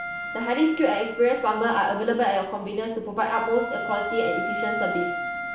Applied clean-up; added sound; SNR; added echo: none; Wind instrument, woodwind instrument; 7 dB; reverberation time 0.5 s.